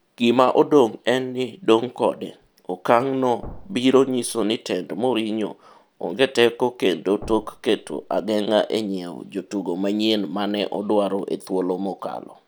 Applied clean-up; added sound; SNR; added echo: none; Thump, thud; 17 dB; none.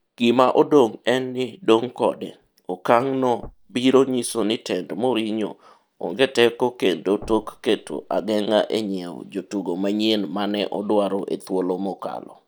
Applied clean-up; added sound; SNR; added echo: neural mask model DeepFilterNet 3.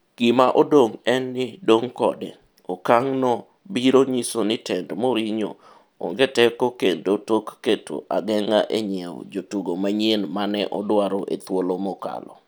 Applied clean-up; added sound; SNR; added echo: none; none; none; none.